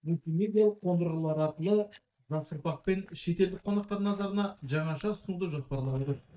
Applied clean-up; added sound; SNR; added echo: neural mask model DeepFilterNet 3.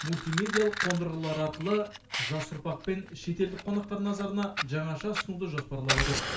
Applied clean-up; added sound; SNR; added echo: none; Fire; 4 dB; reverberation time 0.3 s.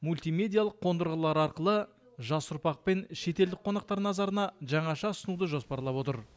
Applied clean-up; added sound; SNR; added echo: none; none; none; none.